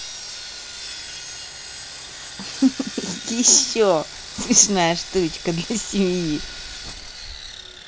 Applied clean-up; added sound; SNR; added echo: none; Sawing; 12 dB; none.